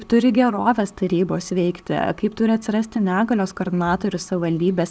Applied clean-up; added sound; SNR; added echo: none; none; none; none.